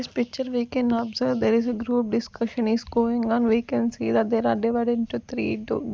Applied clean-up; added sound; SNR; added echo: none; none; none; none.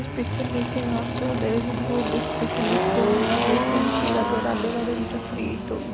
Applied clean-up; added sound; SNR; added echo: none; Engine; -2 dB; none.